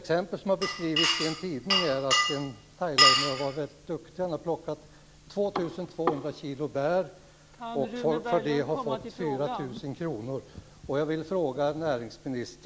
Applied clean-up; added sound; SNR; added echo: none; Glass; -3 dB; none.